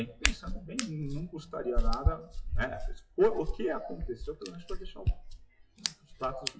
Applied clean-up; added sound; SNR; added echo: classical method WPE with log-MMSE.